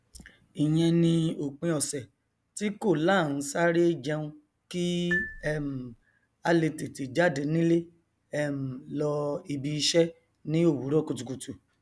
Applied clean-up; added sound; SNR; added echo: none; Marimba, xylophone; 10 dB; none.